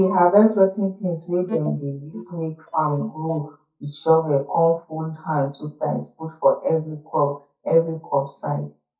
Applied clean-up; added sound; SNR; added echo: neural mask model DeepFilterNet 3.